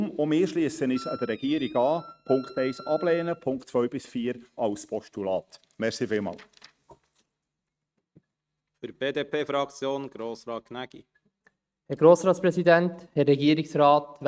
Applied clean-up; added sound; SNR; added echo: neural mask model RNNoise.